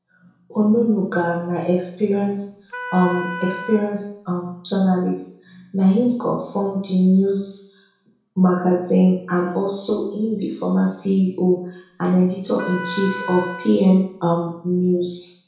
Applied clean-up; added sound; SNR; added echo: none; Wind instrument, woodwind instrument; 12 dB; reverberation time 0.5 s.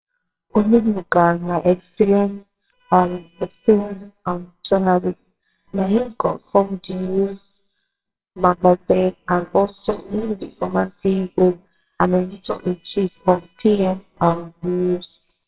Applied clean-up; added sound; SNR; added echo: neural separator model SepFormer WHAMR!.